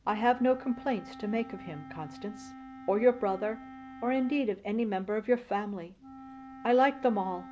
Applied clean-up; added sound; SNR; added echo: none; Wind instrument, woodwind instrument; 17 dB; none.